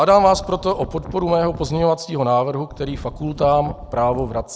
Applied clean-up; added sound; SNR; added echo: none; Wind; 14 dB; none.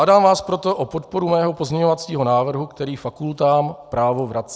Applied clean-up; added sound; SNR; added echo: none; none; none; none.